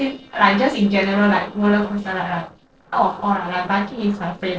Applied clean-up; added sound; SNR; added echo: neural separator model SepFormer DNS4.